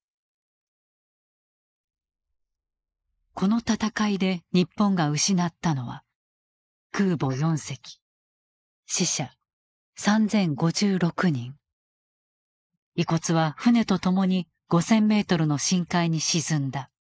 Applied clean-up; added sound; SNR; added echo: neural mask model Resemble Enhance denoiser.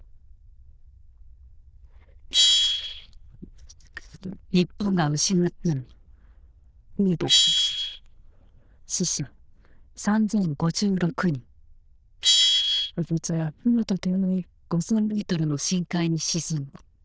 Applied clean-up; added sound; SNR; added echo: neural diffusion model UNIVERSE++.